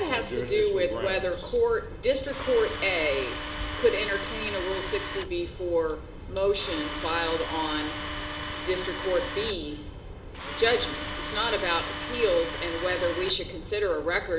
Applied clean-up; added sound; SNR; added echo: none; Tools; 7 dB; reverberation time 0.4 s.